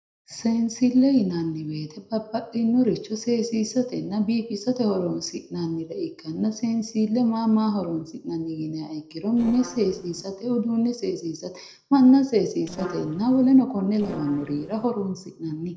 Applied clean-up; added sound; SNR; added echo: neural separator model SepFormer DNS4.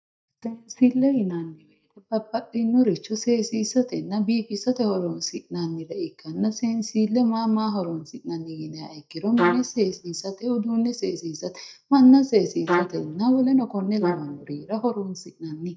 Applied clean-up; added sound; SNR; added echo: neural mask model DeepFilterNet 3.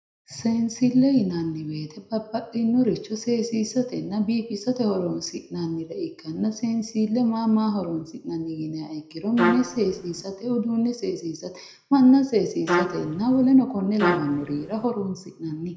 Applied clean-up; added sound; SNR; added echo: none; Trumpet; 3 dB; reverberation time 0.5 s.